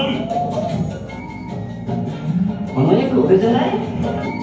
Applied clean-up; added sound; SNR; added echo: none; Keyboard (musical); 18 dB; reverberation time 0.9 s.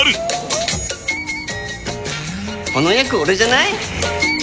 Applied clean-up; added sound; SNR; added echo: none; none; none; none.